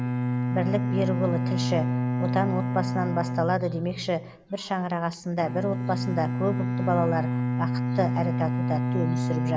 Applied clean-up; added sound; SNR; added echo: none; Bowed string instrument; -1 dB; none.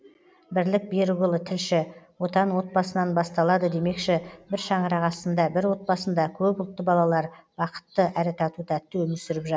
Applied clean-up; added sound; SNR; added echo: none; none; none; none.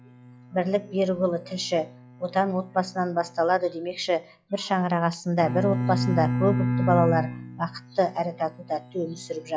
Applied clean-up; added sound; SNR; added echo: classical method log-MMSE.